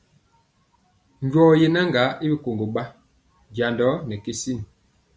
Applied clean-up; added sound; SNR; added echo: none; none; none; none.